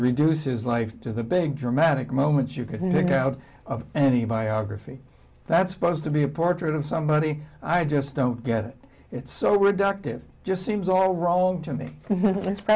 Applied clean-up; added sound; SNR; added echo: none; none; none; none.